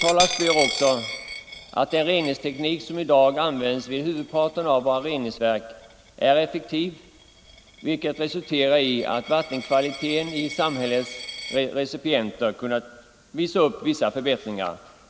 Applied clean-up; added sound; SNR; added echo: none; Coin (dropping); 12 dB; none.